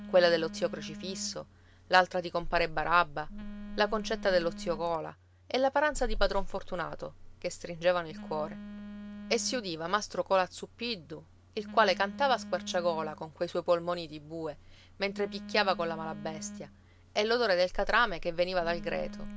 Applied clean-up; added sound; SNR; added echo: none; Telephone; 10 dB; none.